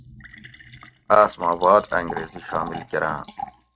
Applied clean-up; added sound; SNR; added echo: neural mask model RNNoise.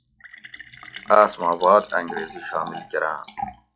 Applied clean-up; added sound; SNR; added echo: classical method log-MMSE.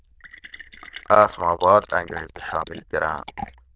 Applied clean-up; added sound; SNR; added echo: neural diffusion model UNIVERSE++.